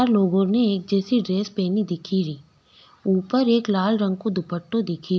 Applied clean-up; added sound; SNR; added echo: none; none; none; none.